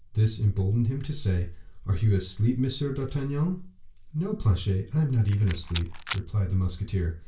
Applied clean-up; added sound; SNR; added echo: none; Rattle; 13 dB; reverberation time 0.3 s.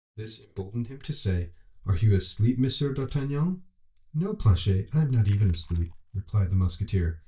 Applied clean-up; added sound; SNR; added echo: neural mask model DeepFilterNet 3.